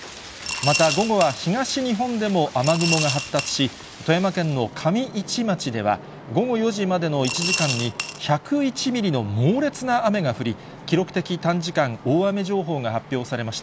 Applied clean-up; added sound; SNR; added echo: none; Coin (dropping) / Glass; 6 dB; none.